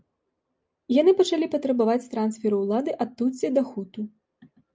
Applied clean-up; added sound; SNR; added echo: none; none; none; none.